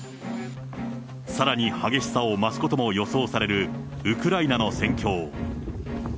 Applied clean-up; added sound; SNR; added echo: none; none; none; none.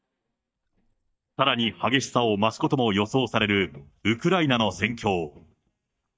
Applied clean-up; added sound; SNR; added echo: neural mask model DeepFilterNet 3.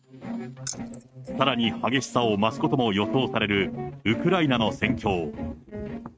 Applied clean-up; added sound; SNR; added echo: neural mask model RNNoise.